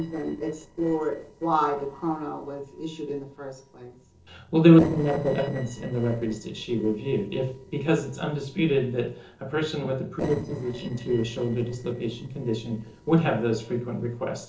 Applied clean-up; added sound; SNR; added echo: neural separator model SepFormer DNS4.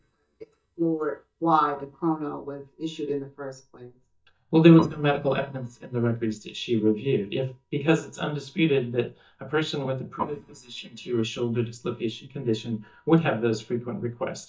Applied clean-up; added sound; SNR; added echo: neural mask model DeepFilterNet 3.